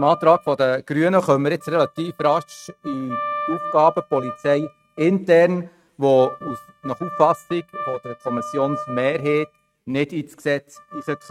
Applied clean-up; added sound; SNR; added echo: neural mask model RNNoise.